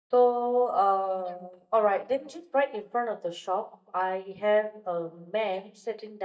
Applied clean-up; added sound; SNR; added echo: neural mask model DeepFilterNet 3.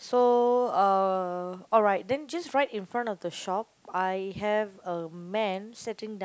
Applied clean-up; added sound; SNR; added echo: none; none; none; none.